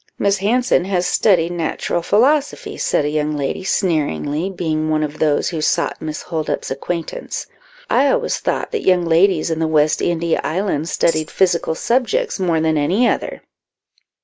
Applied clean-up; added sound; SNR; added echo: neural mask model Resemble Enhance denoiser.